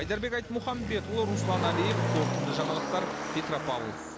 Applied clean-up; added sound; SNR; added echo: none; Motor vehicle (road); 0 dB; none.